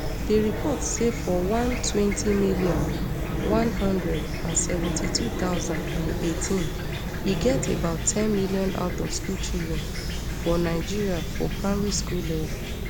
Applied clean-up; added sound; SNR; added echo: none; Chirp, tweet / Fowl; 1 dB; none.